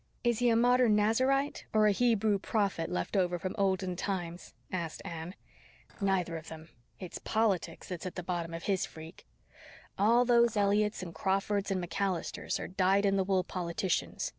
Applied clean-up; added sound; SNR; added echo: neural separator model SepFormer DNS4.